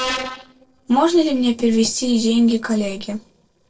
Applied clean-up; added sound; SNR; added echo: neural separator model SepFormer DNS4.